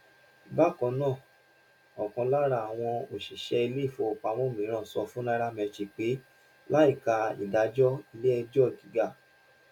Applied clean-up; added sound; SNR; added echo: none; none; none; none.